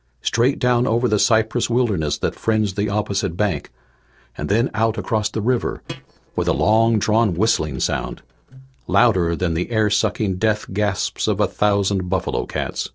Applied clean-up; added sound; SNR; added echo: neural separator model SepFormer DNS4.